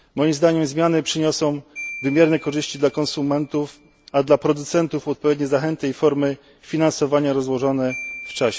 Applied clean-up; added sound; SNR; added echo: none; Marimba, xylophone; 20 dB; none.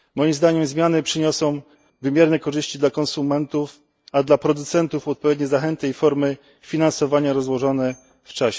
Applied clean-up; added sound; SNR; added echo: neural mask model DeepFilterNet 3.